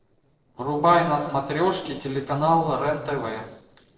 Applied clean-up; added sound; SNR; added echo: neural separator model SepFormer DNS4.